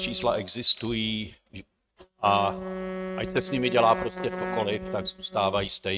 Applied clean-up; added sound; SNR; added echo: neural mask model RNNoise.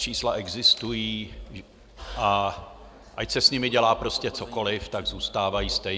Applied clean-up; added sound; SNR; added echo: none; none; none; none.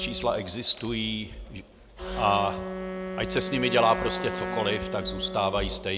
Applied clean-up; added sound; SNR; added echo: none; Wind instrument, woodwind instrument; 8 dB; none.